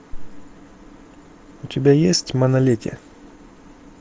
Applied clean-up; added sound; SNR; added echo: none; none; none; none.